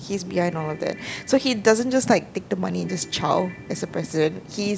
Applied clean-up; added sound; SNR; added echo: none; Ringtone / Keyboard (musical); 19 dB; none.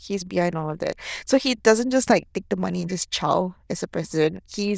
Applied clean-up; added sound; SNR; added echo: neural diffusion model UNIVERSE++.